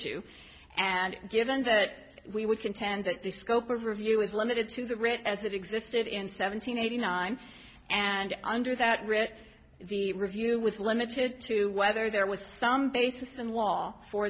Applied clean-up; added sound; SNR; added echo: none; none; none; none.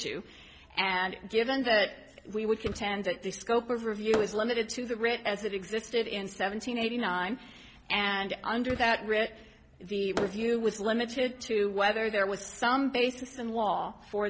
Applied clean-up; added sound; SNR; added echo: none; Fireworks; 17 dB; none.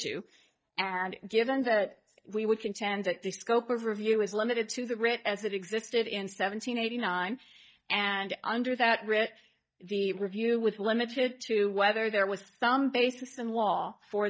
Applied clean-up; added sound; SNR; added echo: neural mask model DeepFilterNet 3.